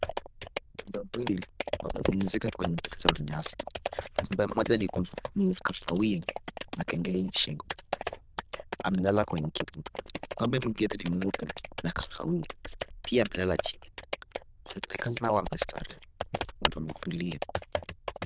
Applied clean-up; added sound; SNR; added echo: neural diffusion model UNIVERSE++.